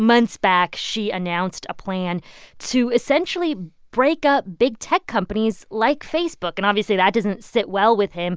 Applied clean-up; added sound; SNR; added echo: none; none; none; none.